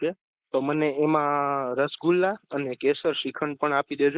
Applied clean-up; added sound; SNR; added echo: neural mask model Resemble Enhance denoiser.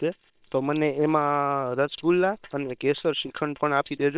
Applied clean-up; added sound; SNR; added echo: neural separator model SepFormer WHAM!.